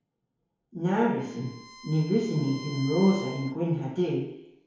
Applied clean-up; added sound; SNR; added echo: none; Bowed string instrument; 18 dB; reverberation time 0.9 s.